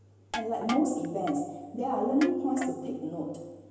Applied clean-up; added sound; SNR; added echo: none; Crushing; 14 dB; reverberation time 1.0 s.